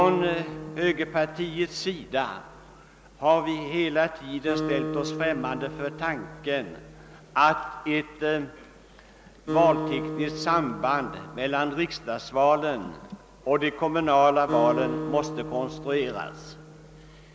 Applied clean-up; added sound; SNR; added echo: none; Acoustic guitar; 9 dB; none.